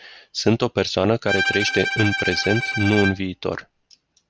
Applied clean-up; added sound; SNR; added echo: none; Bowed string instrument; 4 dB; none.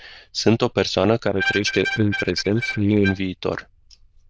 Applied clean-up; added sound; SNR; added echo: neural diffusion model UNIVERSE++.